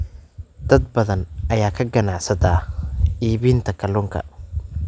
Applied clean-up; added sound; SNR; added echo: none; none; none; none.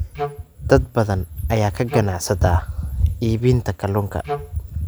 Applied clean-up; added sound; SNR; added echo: none; Wind instrument, woodwind instrument; 9 dB; none.